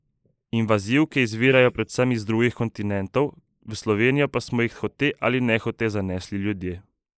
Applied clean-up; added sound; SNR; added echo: neural mask model Resemble Enhance denoiser.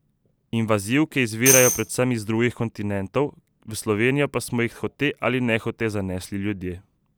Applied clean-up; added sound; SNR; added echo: none; Tambourine; 1 dB; none.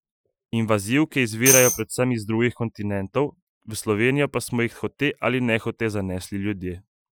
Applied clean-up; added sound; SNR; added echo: classical method Wiener filter.